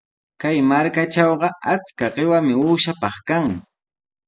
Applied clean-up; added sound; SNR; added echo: neural separator model SepFormer DNS4.